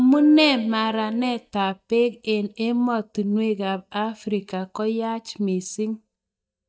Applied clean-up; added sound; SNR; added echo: neural mask model DeepFilterNet 3.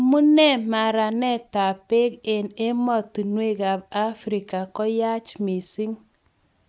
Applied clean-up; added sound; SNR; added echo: none; none; none; none.